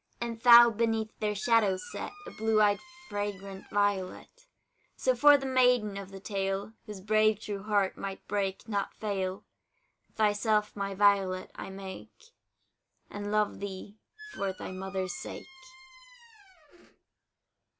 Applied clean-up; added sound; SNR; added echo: none; Squeak; 19 dB; none.